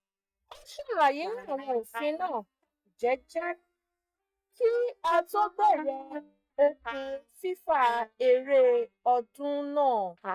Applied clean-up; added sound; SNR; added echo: neural mask model DeepFilterNet 3.